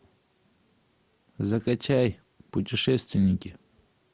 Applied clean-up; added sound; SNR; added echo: none; none; none; none.